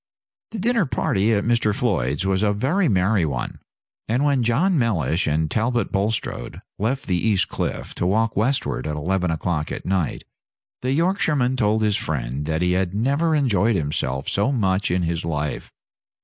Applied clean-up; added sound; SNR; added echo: none; none; none; none.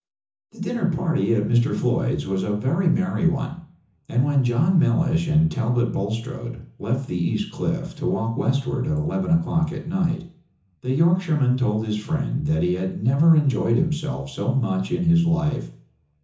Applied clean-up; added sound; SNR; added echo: none; none; none; reverberation time 0.6 s.